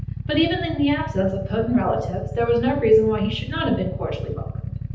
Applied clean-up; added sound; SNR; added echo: none; Idling / Motorcycle; 7 dB; reverberation time 0.8 s.